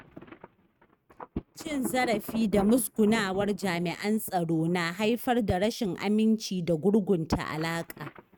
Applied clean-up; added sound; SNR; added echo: neural mask model RNNoise.